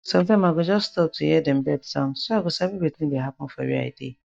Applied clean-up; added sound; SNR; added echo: neural mask model DeepFilterNet 3.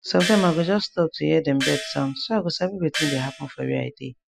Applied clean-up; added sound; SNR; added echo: classical method spectral subtraction.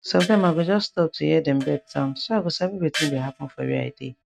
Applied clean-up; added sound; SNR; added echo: neural mask model RNNoise.